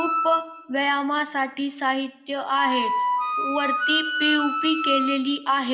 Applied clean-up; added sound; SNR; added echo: none; Wind instrument, woodwind instrument; 3 dB; reverberation time 2.3 s.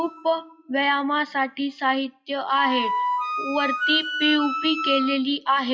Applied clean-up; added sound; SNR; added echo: classical method WPE with log-MMSE.